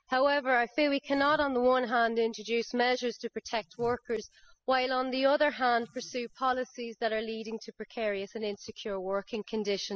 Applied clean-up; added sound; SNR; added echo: classical method spectral subtraction.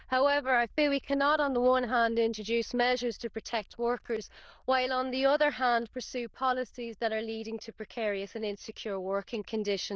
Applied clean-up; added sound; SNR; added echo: neural diffusion model UNIVERSE++.